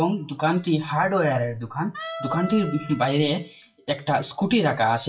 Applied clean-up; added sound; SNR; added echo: classical method WPE with log-MMSE.